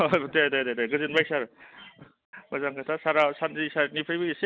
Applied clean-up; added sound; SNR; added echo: none; none; none; none.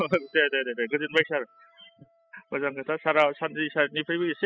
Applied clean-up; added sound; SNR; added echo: classical method spectral subtraction.